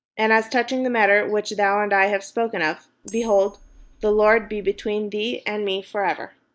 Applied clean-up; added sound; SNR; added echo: neural mask model DeepFilterNet 3.